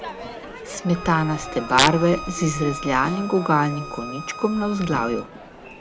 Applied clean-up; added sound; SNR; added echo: none; Crowd / Fireworks + Bowed string instrument; 11 dB; none.